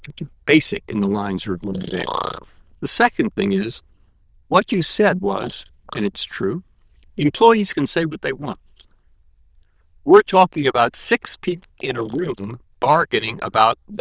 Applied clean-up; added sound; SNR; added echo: neural diffusion model UNIVERSE++.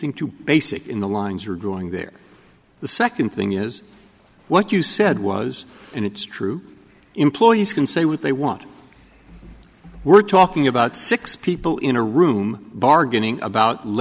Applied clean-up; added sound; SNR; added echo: none; none; none; none.